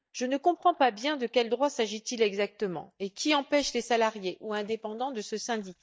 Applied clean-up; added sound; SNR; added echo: neural mask model DeepFilterNet 3.